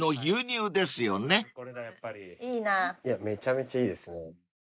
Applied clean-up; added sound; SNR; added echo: neural mask model Resemble Enhance denoiser.